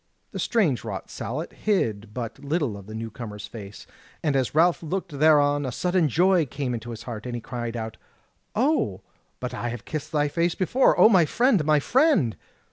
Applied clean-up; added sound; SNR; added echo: none; none; none; none.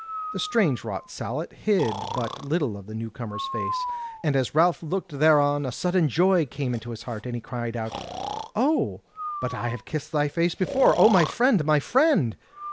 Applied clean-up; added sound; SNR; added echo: none; Breathing; 11 dB; none.